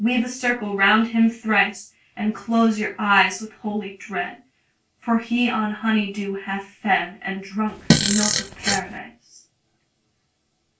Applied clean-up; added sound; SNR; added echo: none; Fart; -2 dB; reverberation time 0.2 s.